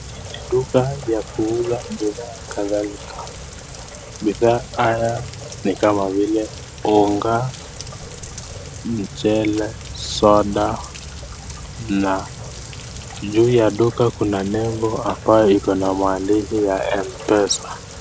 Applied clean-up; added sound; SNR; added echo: none; Rain; 13 dB; none.